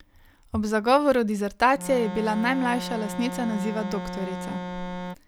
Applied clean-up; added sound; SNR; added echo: none; Organ; 8 dB; none.